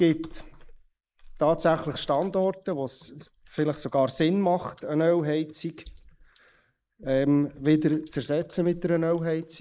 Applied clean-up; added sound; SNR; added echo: neural mask model Resemble Enhance denoiser.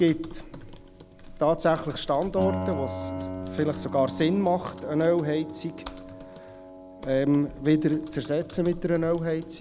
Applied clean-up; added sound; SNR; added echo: none; Typing + Piano; 11 dB; none.